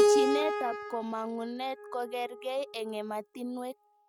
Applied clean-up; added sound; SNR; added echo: neural mask model RNNoise.